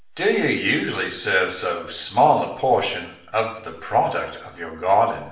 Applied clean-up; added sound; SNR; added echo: none; none; none; reverberation time 0.6 s.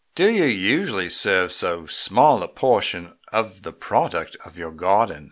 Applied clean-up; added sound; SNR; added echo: none; none; none; none.